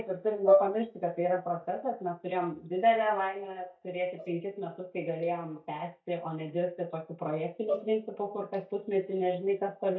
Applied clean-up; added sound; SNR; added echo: neural mask model DeepFilterNet 3.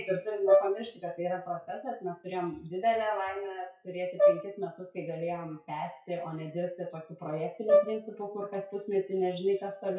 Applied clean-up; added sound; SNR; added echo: classical method WPE with log-MMSE.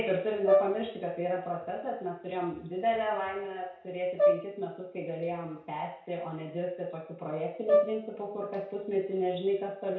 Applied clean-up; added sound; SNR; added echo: none; Brass instrument; -2 dB; reverberation time 0.6 s.